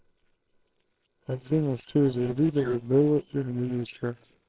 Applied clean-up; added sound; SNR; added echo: neural separator model SepFormer WHAMR!.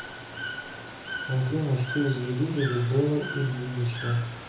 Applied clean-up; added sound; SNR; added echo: none; Water / Bird; 10 dB; reverberation time 0.5 s.